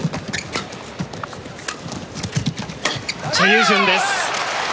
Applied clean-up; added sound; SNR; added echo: none; none; none; none.